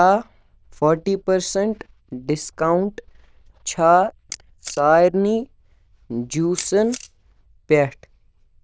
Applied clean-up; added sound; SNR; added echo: neural diffusion model UNIVERSE++.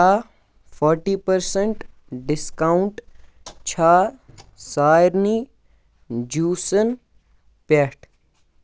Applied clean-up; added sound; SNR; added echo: none; none; none; none.